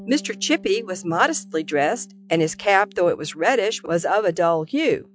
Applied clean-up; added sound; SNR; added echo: classical method log-MMSE.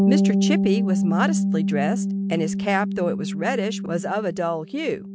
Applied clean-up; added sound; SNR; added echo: none; Bass guitar; -3 dB; none.